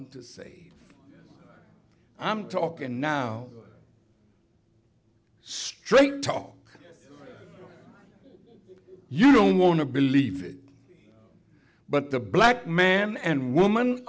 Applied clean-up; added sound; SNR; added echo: none; none; none; none.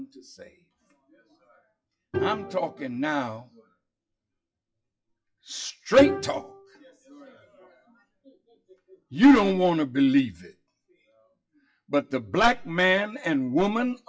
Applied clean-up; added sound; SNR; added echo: classical method WPE with log-MMSE.